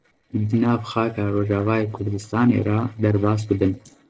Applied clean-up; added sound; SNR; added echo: neural separator model SepFormer DNS4.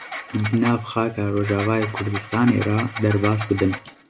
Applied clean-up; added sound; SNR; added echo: none; Engine; 12 dB; none.